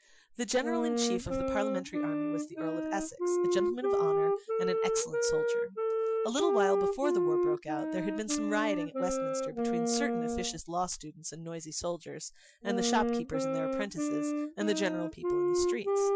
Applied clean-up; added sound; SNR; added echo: classical method Wiener filter.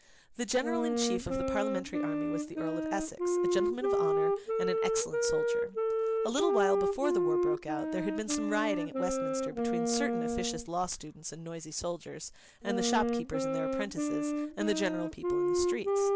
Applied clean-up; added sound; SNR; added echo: none; Wind instrument, woodwind instrument; -5 dB; none.